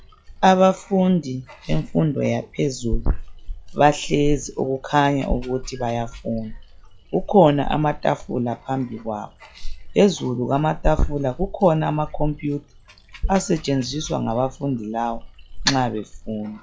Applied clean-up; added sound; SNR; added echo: classical method log-MMSE.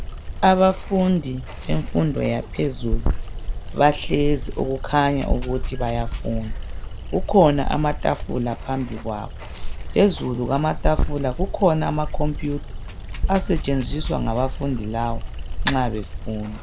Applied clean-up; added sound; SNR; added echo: none; Water; 3 dB; none.